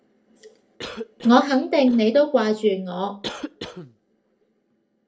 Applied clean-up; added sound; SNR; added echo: neural separator model SepFormer DNS4.